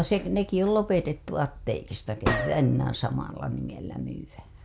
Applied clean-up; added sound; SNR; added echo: none; Gunshot, gunfire; 5 dB; none.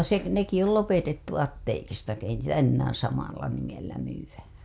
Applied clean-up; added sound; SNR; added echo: none; none; none; none.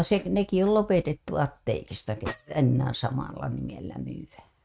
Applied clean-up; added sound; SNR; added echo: neural mask model RNNoise.